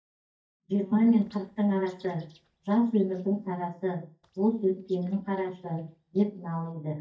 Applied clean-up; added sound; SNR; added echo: neural mask model DeepFilterNet 3.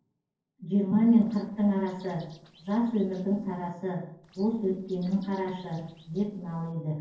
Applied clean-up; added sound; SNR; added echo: neural separator model SepFormer DNS4.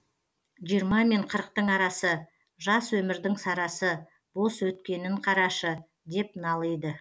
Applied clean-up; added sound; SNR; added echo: none; none; none; none.